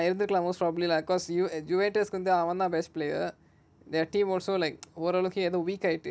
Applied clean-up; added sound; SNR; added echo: none; none; none; none.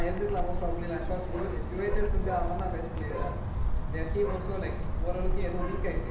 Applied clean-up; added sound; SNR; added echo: none; Bird; -5 dB; reverberation time 0.8 s.